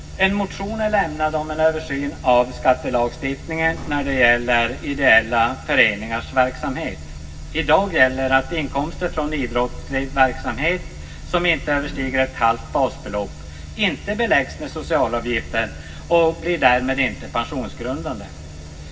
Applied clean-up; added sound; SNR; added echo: none; Sliding door; 15 dB; reverberation time 0.4 s.